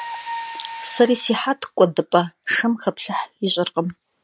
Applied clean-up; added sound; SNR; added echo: none; Mechanisms; 15 dB; none.